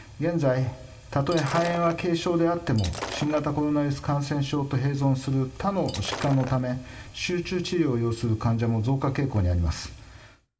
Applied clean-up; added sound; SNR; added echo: none; Shatter; 13 dB; reverberation time 0.2 s.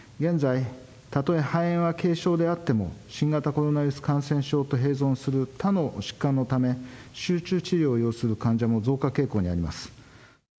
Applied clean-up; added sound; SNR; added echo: none; none; none; none.